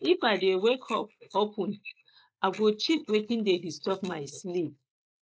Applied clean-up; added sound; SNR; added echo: neural mask model Resemble Enhance denoiser.